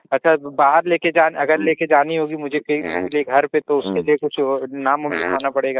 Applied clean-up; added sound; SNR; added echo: neural mask model Resemble Enhance denoiser.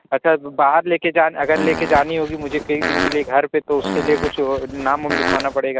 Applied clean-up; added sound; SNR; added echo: none; Fart; 6 dB; none.